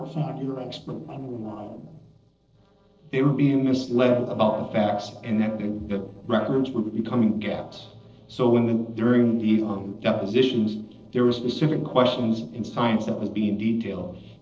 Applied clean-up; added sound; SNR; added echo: neural separator model SepFormer DNS4.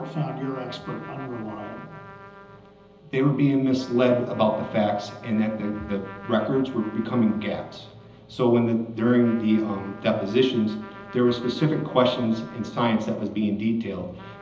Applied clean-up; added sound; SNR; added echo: none; Trumpet; 19 dB; reverberation time 1.2 s.